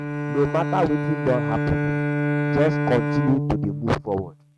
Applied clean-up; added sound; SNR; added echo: neural mask model RNNoise.